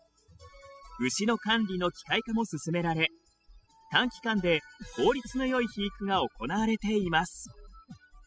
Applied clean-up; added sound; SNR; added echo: classical method spectral subtraction.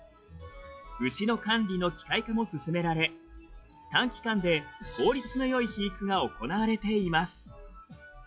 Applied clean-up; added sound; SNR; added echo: classical method log-MMSE.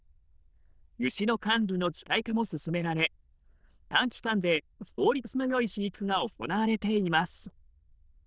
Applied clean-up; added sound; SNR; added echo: neural diffusion model UNIVERSE++.